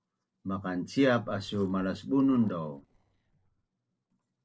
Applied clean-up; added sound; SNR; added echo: neural separator model SepFormer DNS4.